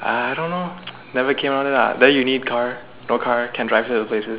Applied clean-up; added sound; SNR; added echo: none; none; none; none.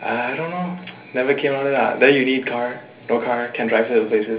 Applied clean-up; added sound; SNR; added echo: none; none; none; reverberation time 0.3 s.